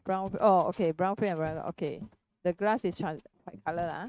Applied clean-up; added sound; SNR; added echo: neural mask model RNNoise.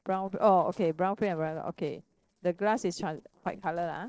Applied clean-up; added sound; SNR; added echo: neural separator model SepFormer DNS4.